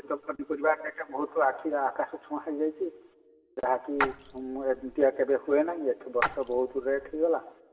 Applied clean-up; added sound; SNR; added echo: none; Splash, splatter; 6 dB; reverberation time 2.7 s.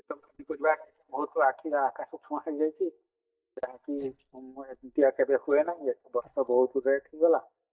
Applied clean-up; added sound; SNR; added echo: neural mask model DeepFilterNet 3.